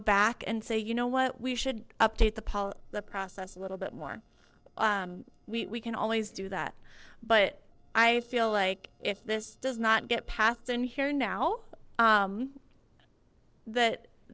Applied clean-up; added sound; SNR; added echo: neural separator model SepFormer DNS4.